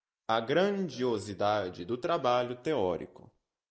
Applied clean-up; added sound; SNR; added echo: neural mask model Resemble Enhance denoiser.